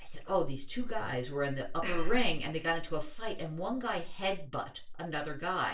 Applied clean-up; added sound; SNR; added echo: none; none; none; reverberation time 0.3 s.